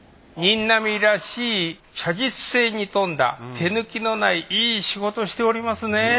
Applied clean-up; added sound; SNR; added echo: none; none; none; none.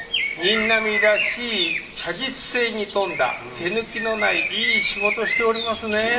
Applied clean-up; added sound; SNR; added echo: none; Bird; 3 dB; reverberation time 0.6 s.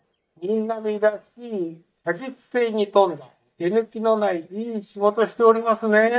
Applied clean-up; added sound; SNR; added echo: neural mask model DeepFilterNet 3.